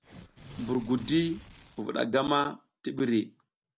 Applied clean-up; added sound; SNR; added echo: none; Tearing; 16 dB; none.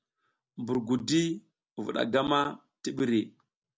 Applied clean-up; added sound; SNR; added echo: none; none; none; none.